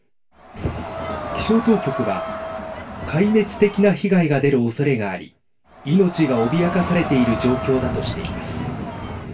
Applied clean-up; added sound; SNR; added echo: none; Crowd; 10 dB; reverberation time 0.2 s.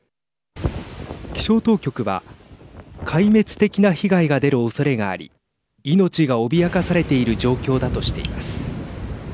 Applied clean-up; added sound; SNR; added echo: none; none; none; none.